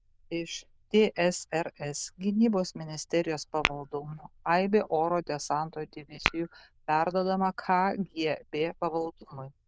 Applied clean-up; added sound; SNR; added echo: neural diffusion model UNIVERSE++.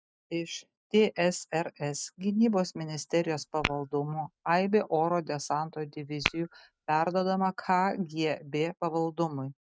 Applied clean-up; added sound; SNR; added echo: neural mask model RNNoise.